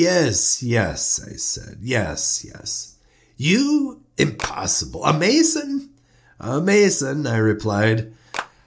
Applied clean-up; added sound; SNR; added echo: none; Clapping; 10 dB; none.